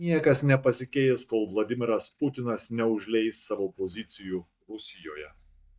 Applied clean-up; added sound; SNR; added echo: neural mask model DeepFilterNet 3.